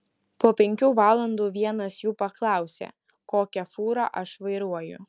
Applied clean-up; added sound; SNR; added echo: none; none; none; none.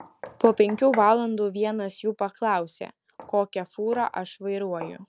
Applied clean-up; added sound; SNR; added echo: none; Knock; 19 dB; none.